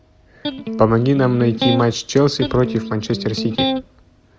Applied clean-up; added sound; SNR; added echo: none; Electric guitar; 6 dB; none.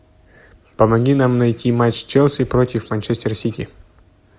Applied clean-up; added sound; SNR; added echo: none; none; none; none.